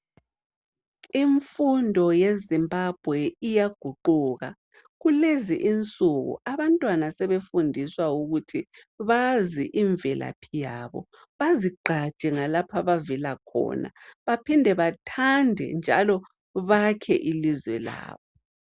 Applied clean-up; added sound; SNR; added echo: none; none; none; none.